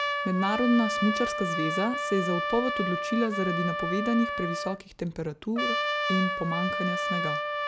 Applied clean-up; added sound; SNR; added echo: none; Trumpet; 1 dB; none.